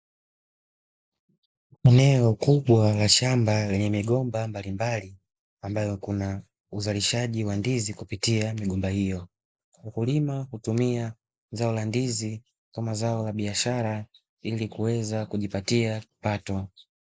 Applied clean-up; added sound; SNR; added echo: none; none; none; none.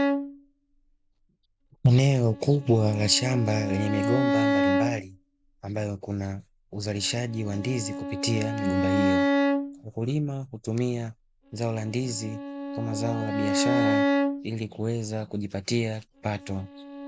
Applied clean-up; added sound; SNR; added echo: none; Bowed string instrument; 1 dB; none.